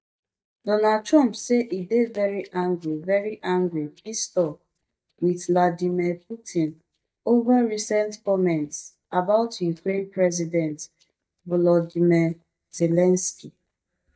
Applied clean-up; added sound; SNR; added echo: neural mask model DeepFilterNet 3.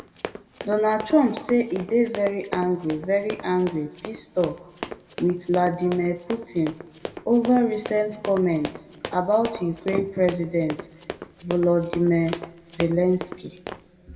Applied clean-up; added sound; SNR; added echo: none; Run; 12 dB; reverberation time 1.4 s.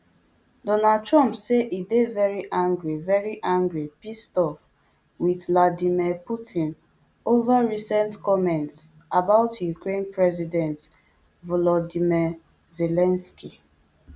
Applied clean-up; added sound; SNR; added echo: none; none; none; none.